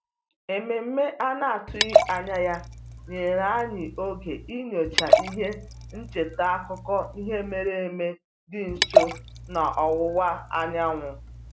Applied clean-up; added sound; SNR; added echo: none; Liquid; -1 dB; none.